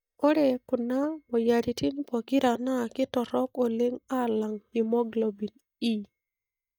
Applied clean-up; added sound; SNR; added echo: neural mask model DeepFilterNet 3.